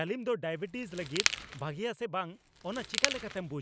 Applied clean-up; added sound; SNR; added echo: none; Crackle; 0 dB; none.